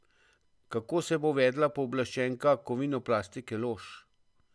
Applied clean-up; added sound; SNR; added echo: none; none; none; none.